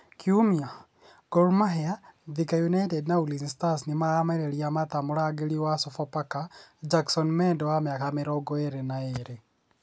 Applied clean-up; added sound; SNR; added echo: none; none; none; none.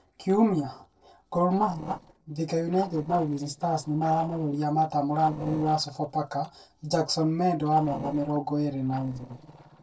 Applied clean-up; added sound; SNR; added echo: neural separator model SepFormer DNS4.